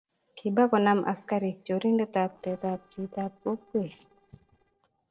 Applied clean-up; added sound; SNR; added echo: neural separator model SepFormer DNS4.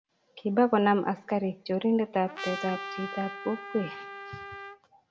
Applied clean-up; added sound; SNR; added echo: none; Trumpet; 11 dB; reverberation time 0.4 s.